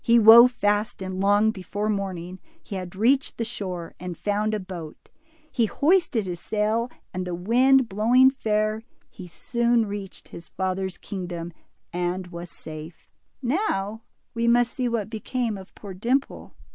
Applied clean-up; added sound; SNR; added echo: none; none; none; none.